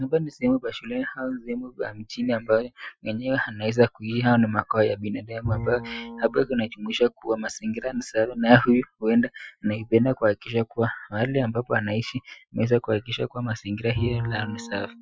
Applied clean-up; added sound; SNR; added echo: classical method Wiener filter.